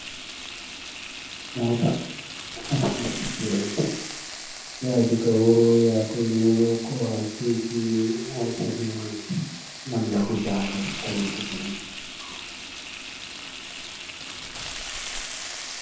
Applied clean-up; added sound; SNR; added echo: none; Frying (food); 10 dB; reverberation time 0.9 s.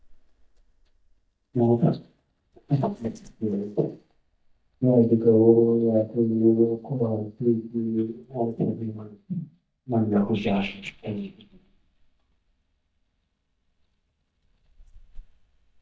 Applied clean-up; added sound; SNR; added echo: neural mask model DeepFilterNet 3.